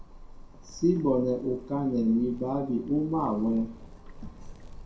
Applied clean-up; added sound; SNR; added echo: none; Zipper (clothing); 16 dB; reverberation time 0.5 s.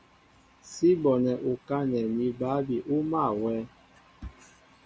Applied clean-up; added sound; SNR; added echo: none; none; none; none.